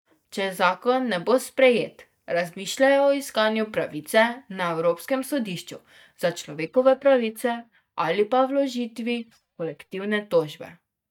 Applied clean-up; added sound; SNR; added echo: neural mask model DeepFilterNet 3.